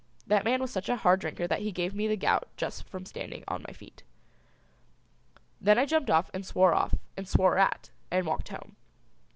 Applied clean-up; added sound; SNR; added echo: none; none; none; none.